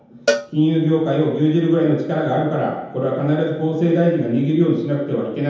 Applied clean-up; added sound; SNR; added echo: none; Cowbell; 11 dB; reverberation time 0.9 s.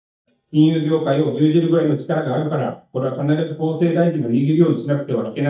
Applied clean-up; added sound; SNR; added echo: neural mask model DeepFilterNet 3.